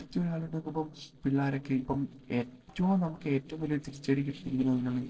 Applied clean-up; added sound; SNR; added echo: neural separator model SepFormer DNS4.